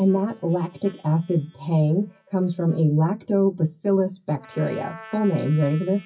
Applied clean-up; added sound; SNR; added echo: classical method WPE with log-MMSE.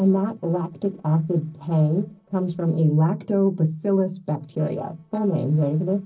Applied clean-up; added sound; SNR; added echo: neural separator model SepFormer DNS4.